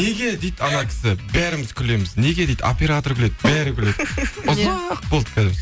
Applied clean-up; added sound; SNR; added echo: none; Snare drum; 9 dB; none.